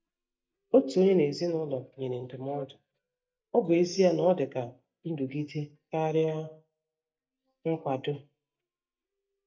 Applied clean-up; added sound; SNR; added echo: neural mask model DeepFilterNet 3.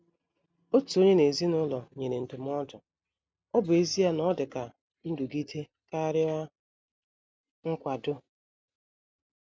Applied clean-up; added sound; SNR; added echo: none; none; none; none.